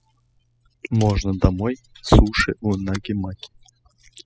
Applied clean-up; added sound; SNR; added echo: classical method spectral subtraction.